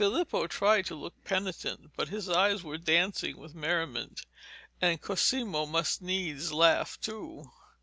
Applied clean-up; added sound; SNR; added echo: none; none; none; none.